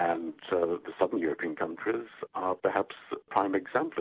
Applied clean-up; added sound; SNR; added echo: none; none; none; none.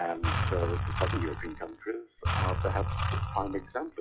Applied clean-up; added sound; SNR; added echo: classical method log-MMSE.